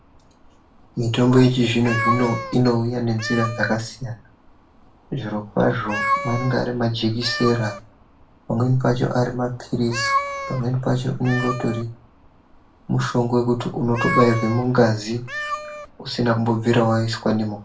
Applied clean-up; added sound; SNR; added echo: none; Meow; 9 dB; reverberation time 0.3 s.